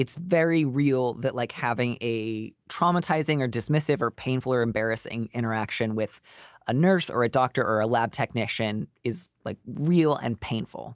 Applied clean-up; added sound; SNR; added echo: none; none; none; none.